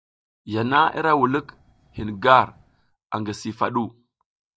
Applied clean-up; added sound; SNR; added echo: neural mask model DeepFilterNet 3.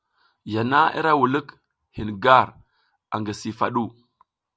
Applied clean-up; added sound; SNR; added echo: none; none; none; none.